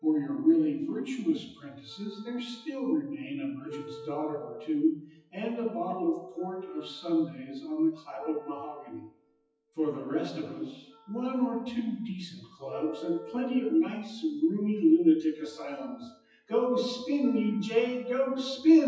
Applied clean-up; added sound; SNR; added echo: classical method WPE with log-MMSE.